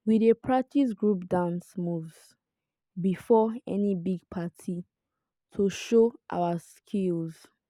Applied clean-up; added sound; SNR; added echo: none; none; none; none.